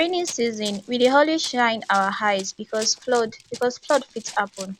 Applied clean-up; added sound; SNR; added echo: none; Run; 18 dB; none.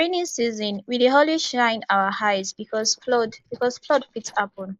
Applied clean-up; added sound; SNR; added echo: neural mask model Resemble Enhance denoiser.